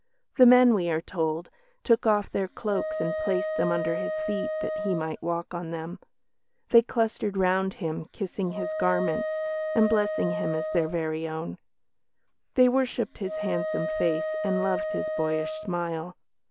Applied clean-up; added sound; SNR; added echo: none; Wind instrument, woodwind instrument; 4 dB; none.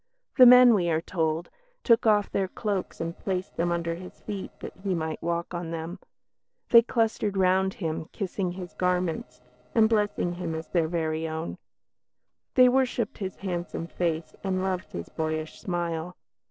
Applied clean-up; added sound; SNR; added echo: neural separator model SepFormer DNS4.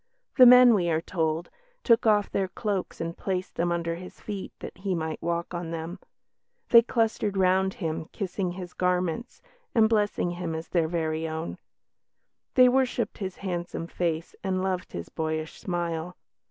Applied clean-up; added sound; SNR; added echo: none; none; none; none.